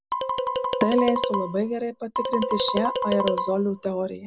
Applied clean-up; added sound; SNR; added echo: none; Marimba, xylophone; 2 dB; none.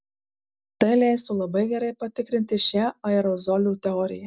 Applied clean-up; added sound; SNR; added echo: none; none; none; none.